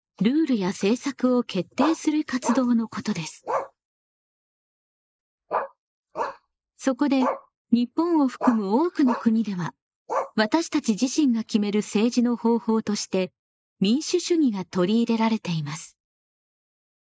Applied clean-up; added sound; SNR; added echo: neural mask model Resemble Enhance denoiser.